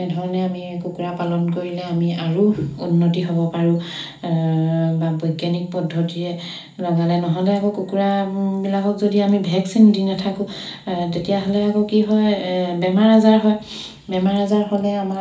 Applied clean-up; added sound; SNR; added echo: none; none; none; reverberation time 0.4 s.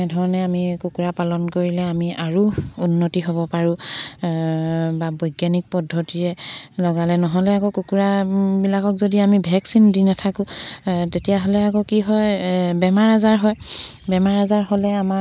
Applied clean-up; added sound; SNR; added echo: none; none; none; none.